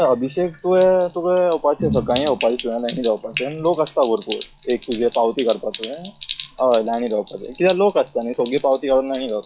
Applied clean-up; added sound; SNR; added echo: classical method log-MMSE.